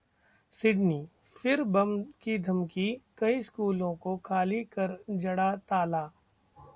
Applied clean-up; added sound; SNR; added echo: none; none; none; none.